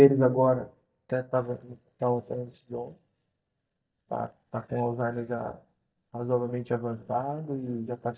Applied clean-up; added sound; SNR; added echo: neural mask model DeepFilterNet 3.